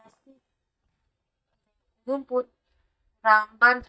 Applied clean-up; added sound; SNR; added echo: neural mask model DeepFilterNet 3.